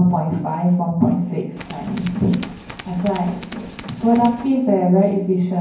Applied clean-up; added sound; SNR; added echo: none; Tools; 17 dB; reverberation time 0.9 s.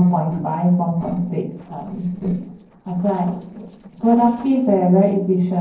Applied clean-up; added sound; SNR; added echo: neural separator model SepFormer DNS4.